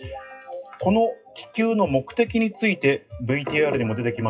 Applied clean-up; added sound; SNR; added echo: classical method WPE with log-MMSE.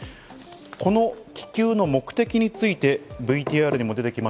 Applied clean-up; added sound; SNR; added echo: none; none; none; none.